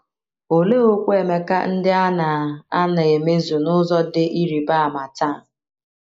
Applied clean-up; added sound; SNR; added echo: neural mask model Resemble Enhance denoiser.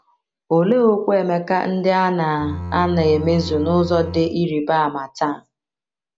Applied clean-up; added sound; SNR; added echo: none; Bowed string instrument; 11 dB; none.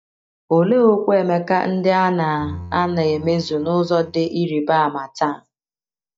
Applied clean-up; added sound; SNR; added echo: neural mask model DeepFilterNet 3.